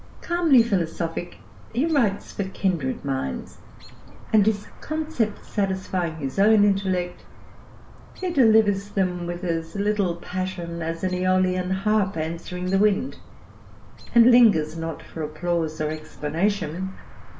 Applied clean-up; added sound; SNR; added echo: none; Chirp, tweet; 14 dB; reverberation time 0.2 s.